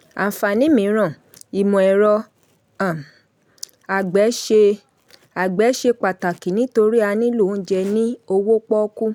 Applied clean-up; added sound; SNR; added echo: none; none; none; none.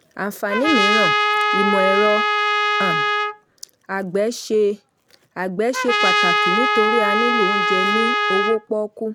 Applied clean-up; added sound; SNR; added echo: none; Trumpet; -4 dB; none.